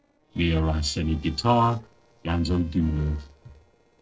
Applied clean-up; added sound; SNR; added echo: neural separator model SepFormer DNS4.